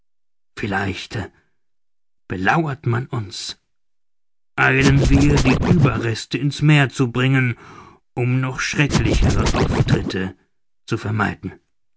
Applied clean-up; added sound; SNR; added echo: none; Scratching (performance technique); -4 dB; none.